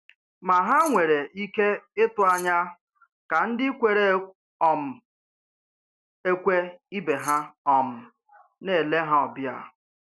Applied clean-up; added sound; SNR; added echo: none; Keys jangling; 3 dB; none.